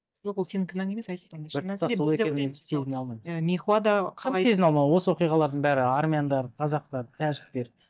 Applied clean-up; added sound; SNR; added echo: neural mask model DeepFilterNet 3.